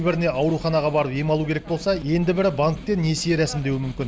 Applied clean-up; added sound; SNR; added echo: none; Snare drum + Accelerating, revving, vroom; 16 dB; none.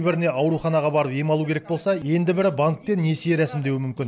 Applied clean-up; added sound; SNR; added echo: none; none; none; none.